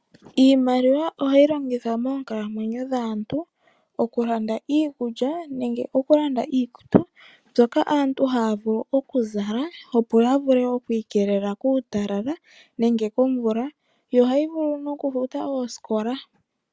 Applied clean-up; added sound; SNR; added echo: none; none; none; none.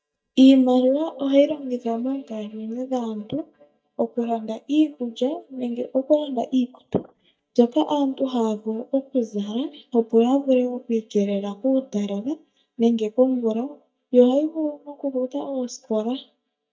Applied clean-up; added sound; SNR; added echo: neural mask model DeepFilterNet 3.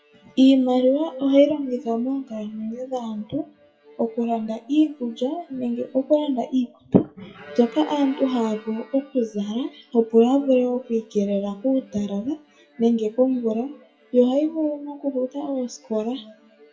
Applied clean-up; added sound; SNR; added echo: classical method WPE with log-MMSE.